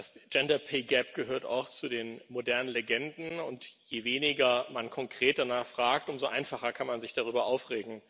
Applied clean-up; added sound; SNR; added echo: none; none; none; none.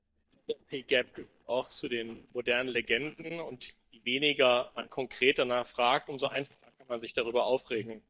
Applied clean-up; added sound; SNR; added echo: neural mask model DeepFilterNet 3.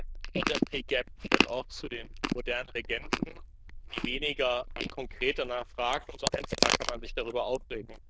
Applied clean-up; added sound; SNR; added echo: neural diffusion model UNIVERSE++.